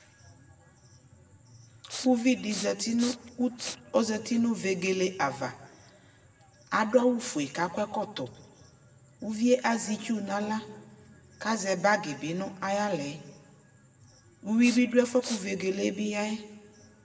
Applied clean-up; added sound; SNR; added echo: none; Respiratory sounds; 10 dB; reverberation time 0.9 s.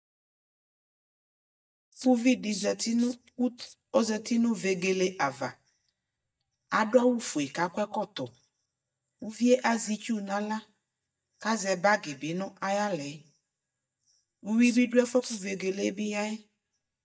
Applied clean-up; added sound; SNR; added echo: neural mask model DeepFilterNet 3.